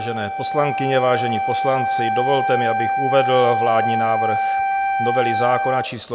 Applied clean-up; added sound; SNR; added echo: none; Wind instrument, woodwind instrument; -1 dB; none.